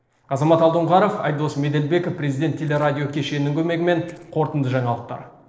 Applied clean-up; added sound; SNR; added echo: neural separator model SepFormer DNS4.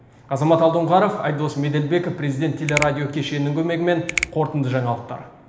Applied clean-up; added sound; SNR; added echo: none; Finger snapping; 10 dB; reverberation time 1.1 s.